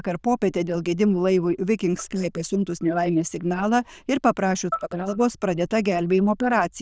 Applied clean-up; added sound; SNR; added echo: neural diffusion model UNIVERSE++.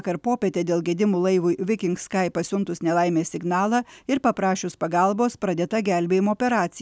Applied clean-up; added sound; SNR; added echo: none; none; none; none.